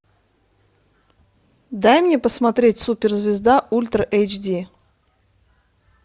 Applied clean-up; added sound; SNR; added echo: none; none; none; none.